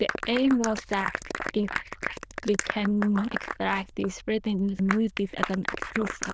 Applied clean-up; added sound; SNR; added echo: neural diffusion model UNIVERSE++.